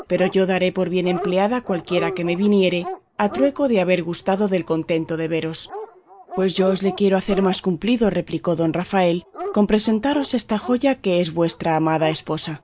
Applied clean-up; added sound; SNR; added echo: none; Dog; 15 dB; none.